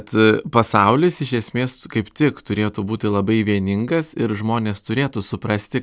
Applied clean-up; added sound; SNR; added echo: none; none; none; none.